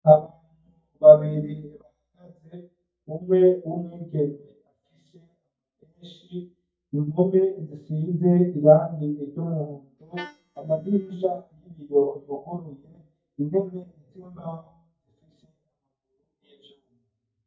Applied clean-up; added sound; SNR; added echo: neural mask model DeepFilterNet 3.